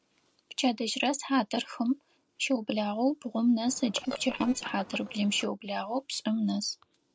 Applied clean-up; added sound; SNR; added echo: neural separator model SepFormer DNS4.